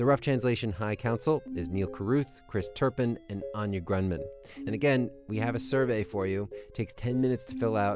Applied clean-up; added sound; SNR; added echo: none; none; none; none.